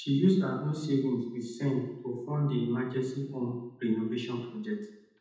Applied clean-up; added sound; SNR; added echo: none; none; none; reverberation time 0.9 s.